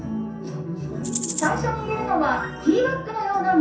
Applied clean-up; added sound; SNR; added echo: none; Rattle (instrument); 7 dB; reverberation time 0.6 s.